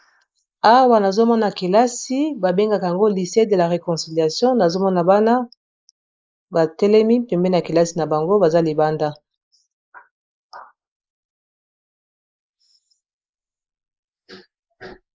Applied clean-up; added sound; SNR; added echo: neural mask model Resemble Enhance denoiser.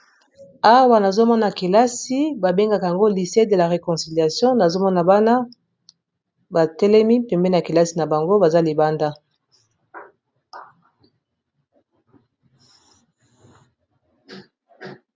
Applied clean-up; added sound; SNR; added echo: none; none; none; none.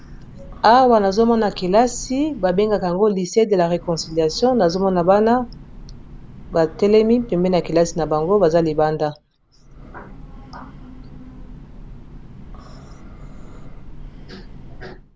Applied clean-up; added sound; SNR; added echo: none; Train / Breathing; 17 dB; none.